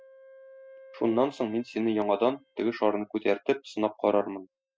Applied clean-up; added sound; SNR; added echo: classical method spectral subtraction.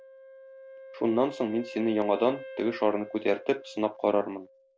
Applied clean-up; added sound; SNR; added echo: none; Wind instrument, woodwind instrument; 16 dB; none.